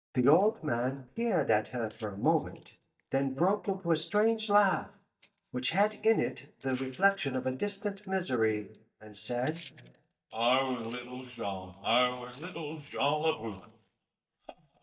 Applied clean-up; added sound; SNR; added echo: neural mask model DeepFilterNet 3.